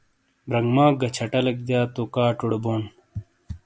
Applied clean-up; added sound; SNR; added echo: none; none; none; none.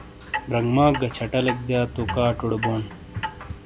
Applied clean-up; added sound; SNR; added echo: none; Clock; 9 dB; none.